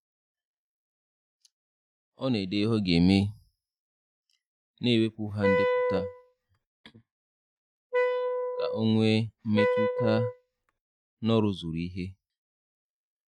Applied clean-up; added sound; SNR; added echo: neural mask model RNNoise.